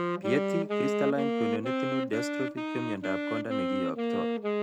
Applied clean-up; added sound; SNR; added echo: none; Wind instrument, woodwind instrument; -4 dB; none.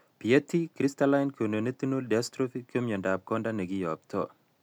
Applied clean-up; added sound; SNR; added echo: none; none; none; none.